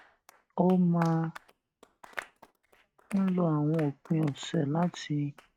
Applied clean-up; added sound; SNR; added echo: neural mask model RNNoise.